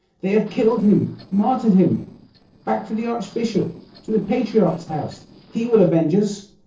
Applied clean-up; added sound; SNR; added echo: neural separator model SepFormer DNS4.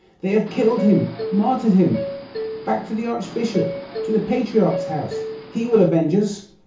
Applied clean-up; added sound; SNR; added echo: none; Subway, metro, underground; 10 dB; reverberation time 0.7 s.